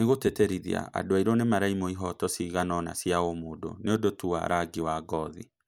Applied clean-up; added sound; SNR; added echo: none; none; none; none.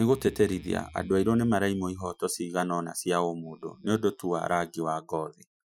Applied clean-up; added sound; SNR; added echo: classical method Wiener filter.